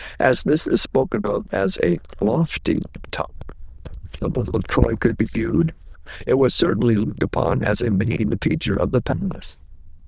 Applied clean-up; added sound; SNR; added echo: neural diffusion model UNIVERSE++.